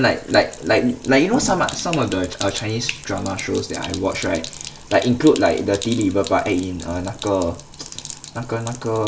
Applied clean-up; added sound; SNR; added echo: none; Sink (filling or washing); 14 dB; none.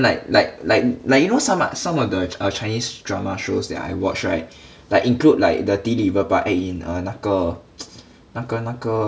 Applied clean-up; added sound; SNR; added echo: none; none; none; none.